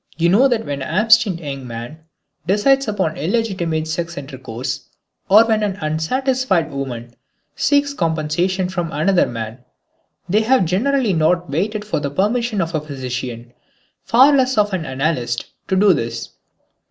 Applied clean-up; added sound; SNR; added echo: none; none; none; none.